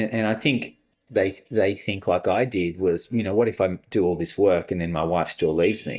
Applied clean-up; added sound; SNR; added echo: neural mask model DeepFilterNet 3.